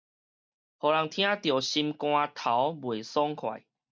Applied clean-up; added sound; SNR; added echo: none; none; none; none.